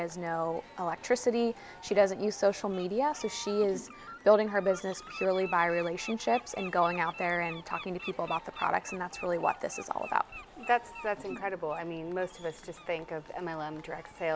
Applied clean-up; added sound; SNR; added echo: none; Crowd / Cheering + Bird; 16 dB; none.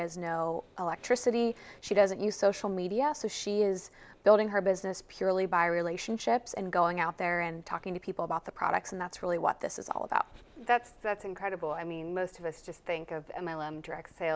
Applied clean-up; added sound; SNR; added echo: none; none; none; none.